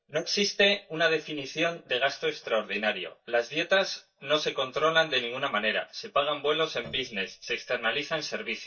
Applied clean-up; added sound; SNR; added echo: neural mask model DeepFilterNet 3.